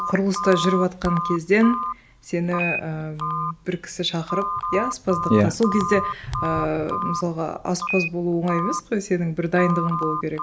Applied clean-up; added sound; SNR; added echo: none; Telephone; 6 dB; none.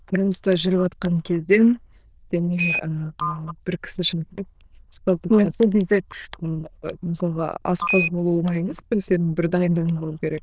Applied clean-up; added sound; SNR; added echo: neural diffusion model UNIVERSE++.